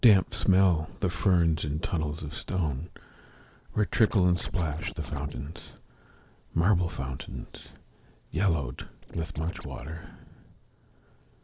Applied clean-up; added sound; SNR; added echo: neural separator model SepFormer DNS4.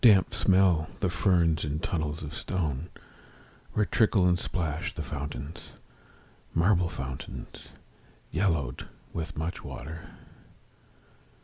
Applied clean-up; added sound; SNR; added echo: none; none; none; none.